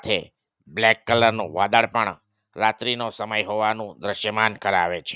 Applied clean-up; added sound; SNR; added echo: neural mask model RNNoise.